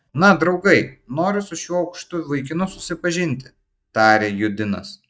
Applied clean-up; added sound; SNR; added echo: neural mask model DeepFilterNet 3.